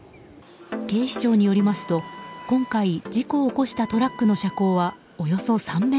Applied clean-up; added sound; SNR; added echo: none; Wind instrument, woodwind instrument; 19 dB; none.